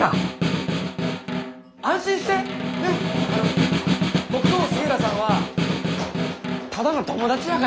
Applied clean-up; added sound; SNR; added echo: none; Snare drum; -1 dB; none.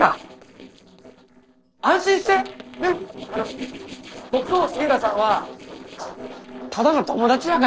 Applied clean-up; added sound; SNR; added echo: neural separator model SepFormer DNS4.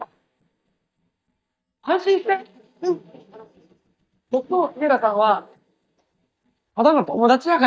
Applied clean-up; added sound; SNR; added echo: neural mask model DeepFilterNet 3.